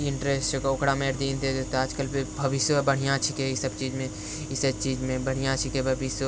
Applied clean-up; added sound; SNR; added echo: none; none; none; none.